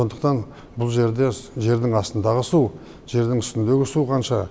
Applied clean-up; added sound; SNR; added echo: none; none; none; none.